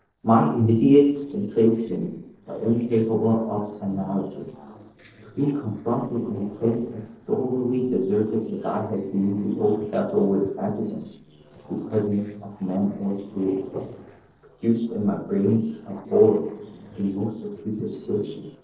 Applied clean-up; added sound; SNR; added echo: neural separator model SepFormer DNS4.